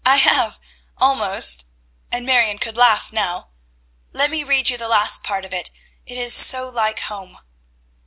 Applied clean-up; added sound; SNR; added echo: none; none; none; none.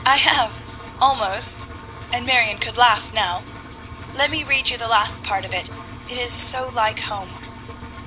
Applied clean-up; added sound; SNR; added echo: none; Engine; 13 dB; none.